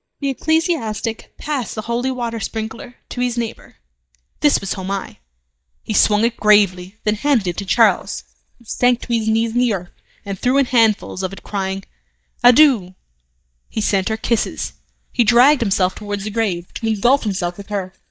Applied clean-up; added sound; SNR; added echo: neural mask model DeepFilterNet 3.